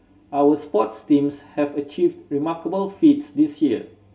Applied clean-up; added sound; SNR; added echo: none; none; none; reverberation time 0.2 s.